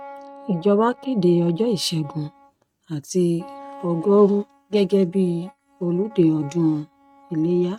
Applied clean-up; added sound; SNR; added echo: neural mask model RNNoise.